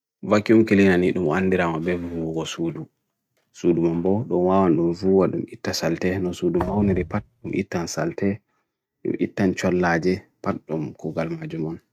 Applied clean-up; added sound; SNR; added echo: neural mask model RNNoise.